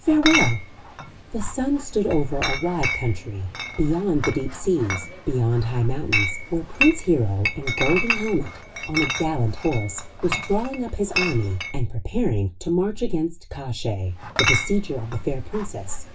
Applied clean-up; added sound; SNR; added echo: none; Chatter / Chink, clink; 6 dB; reverberation time 0.2 s.